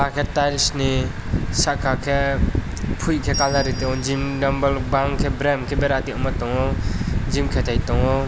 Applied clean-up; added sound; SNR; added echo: none; Bell; 15 dB; none.